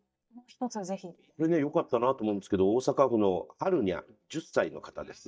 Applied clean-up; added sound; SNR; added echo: neural mask model DeepFilterNet 3.